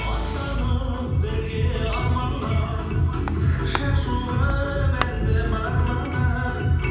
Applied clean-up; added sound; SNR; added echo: none; Chink, clink; 17 dB; reverberation time 1.0 s.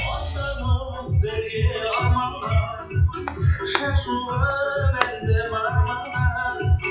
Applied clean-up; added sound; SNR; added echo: classical method WPE with log-MMSE.